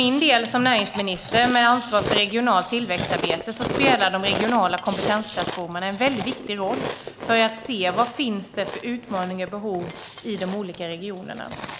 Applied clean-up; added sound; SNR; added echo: none; Chewing, mastication; 7 dB; none.